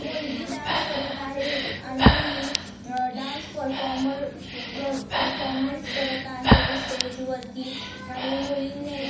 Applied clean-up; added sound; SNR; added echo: none; Breathing; -3 dB; reverberation time 0.6 s.